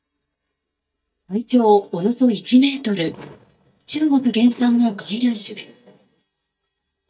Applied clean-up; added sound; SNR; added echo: neural mask model DeepFilterNet 3.